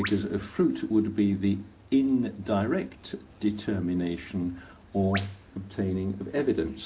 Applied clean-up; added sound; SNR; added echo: none; Bird vocalization, bird call, bird song; 19 dB; none.